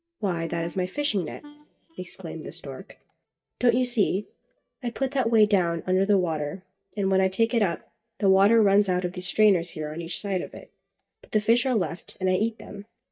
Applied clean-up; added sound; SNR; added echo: neural mask model DeepFilterNet 3.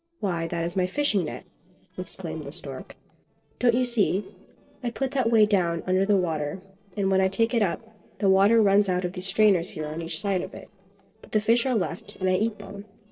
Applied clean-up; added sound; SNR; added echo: neural separator model SepFormer DNS4.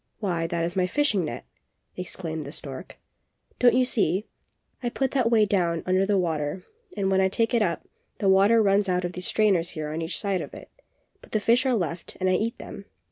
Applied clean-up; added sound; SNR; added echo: none; none; none; none.